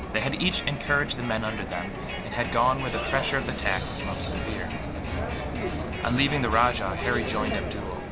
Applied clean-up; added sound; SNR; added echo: none; Crowd; 2 dB; none.